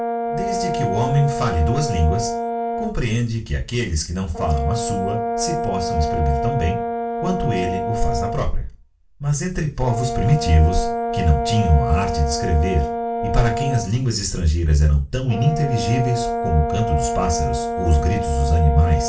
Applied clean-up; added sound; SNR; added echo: none; Brass instrument; 4 dB; reverberation time 0.3 s.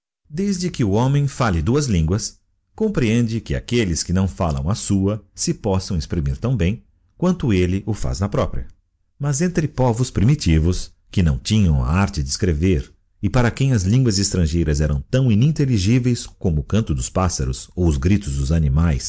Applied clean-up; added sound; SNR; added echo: none; none; none; none.